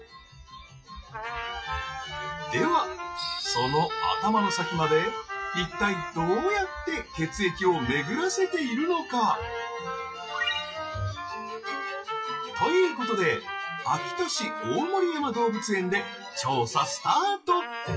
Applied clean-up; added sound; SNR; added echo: classical method WPE with log-MMSE.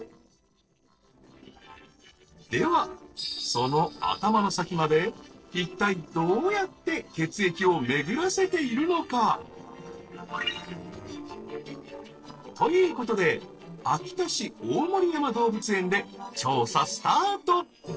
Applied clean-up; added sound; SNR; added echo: neural separator model SepFormer DNS4.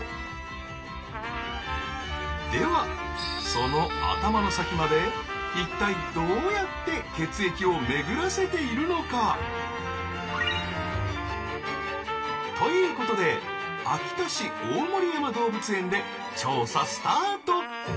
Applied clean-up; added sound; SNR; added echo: none; Trumpet; 8 dB; reverberation time 0.2 s.